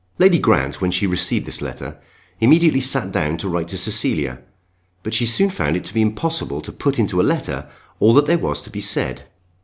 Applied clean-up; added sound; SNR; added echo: none; none; none; none.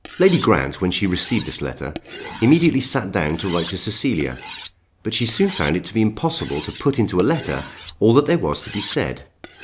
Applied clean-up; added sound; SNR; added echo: none; Cutlery, silverware; 11 dB; none.